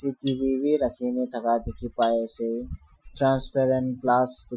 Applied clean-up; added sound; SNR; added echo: classical method Wiener filter.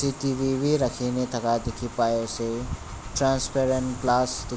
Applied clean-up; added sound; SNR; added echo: none; none; none; none.